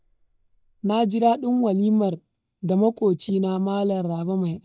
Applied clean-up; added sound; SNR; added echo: neural mask model DeepFilterNet 3.